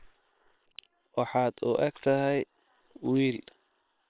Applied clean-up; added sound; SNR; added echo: neural separator model SepFormer WHAM!.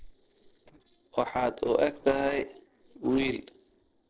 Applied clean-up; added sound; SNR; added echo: neural separator model SepFormer DNS4.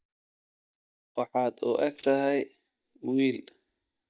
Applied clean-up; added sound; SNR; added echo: neural mask model DeepFilterNet 3.